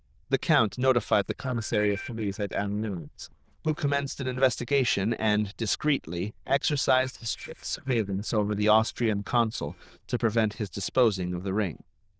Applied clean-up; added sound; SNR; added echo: neural diffusion model UNIVERSE++.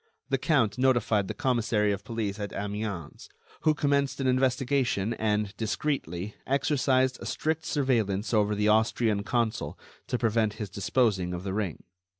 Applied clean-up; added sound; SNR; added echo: none; none; none; none.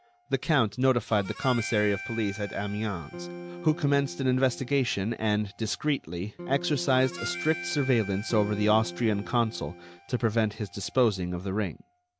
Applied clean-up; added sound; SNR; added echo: none; Electric guitar / Strum + Harmonica; 14 dB; none.